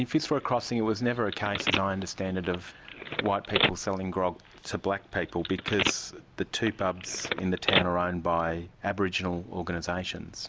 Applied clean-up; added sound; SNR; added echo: none; Telephone; 4 dB; none.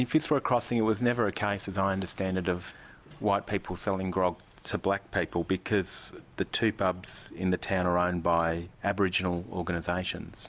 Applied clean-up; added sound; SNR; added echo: none; none; none; none.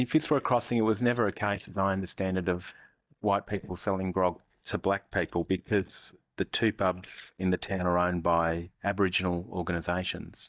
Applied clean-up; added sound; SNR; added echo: neural mask model DeepFilterNet 3.